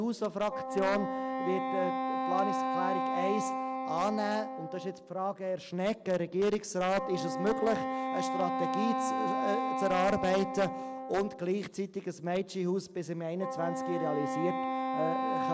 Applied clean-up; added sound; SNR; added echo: none; Wind instrument, woodwind instrument; 2 dB; none.